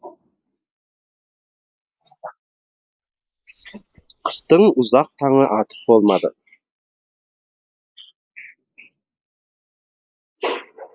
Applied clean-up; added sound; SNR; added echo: neural mask model Resemble Enhance denoiser.